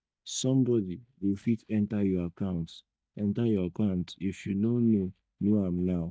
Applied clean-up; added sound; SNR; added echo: neural mask model DeepFilterNet 3.